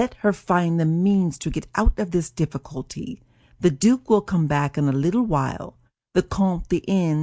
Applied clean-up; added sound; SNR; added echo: none; none; none; none.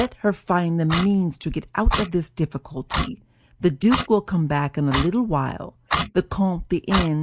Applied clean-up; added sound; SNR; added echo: none; Clock; 8 dB; none.